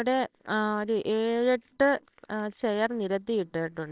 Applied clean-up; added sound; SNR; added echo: neural separator model SepFormer WHAMR!.